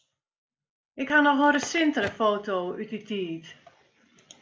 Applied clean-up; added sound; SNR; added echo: none; Crackle; 19 dB; none.